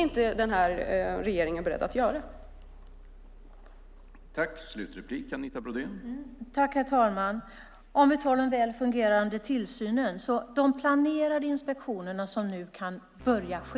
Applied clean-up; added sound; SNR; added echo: none; Keyboard (musical); 20 dB; none.